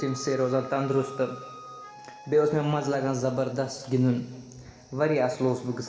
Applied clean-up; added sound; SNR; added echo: none; Wind instrument, woodwind instrument; 19 dB; reverberation time 2.1 s.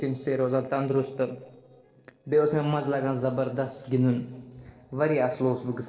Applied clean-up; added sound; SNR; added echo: neural separator model SepFormer DNS4.